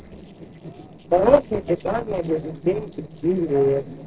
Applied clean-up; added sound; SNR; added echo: neural separator model SepFormer DNS4.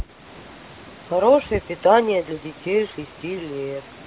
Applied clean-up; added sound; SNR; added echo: none; none; none; none.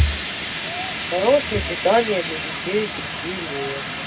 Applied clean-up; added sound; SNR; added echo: none; Fire; 5 dB; reverberation time 0.4 s.